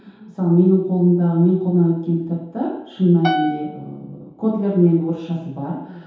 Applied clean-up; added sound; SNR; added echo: none; Piano; 8 dB; reverberation time 0.8 s.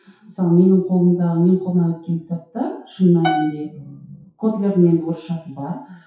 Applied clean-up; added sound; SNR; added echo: classical method WPE with log-MMSE.